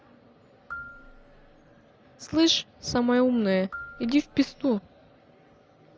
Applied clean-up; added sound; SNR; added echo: none; Marimba, xylophone; 19 dB; none.